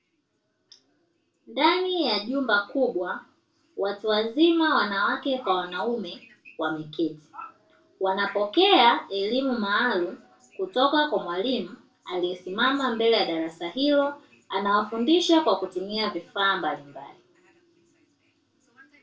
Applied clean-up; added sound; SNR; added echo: none; none; none; reverberation time 0.2 s.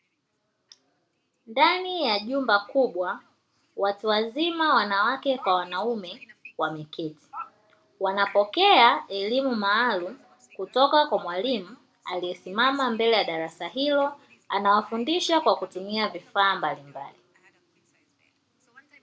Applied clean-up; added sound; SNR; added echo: none; none; none; none.